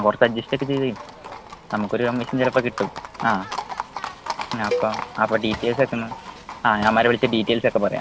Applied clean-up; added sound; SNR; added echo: none; Cowbell + Livestock, farm animals, working animals; 10 dB; none.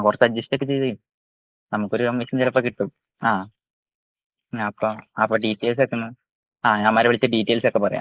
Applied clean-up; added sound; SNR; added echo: neural mask model Resemble Enhance denoiser.